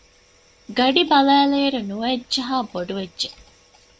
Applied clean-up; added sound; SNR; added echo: none; none; none; none.